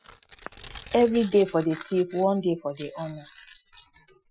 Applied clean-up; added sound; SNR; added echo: classical method Wiener filter.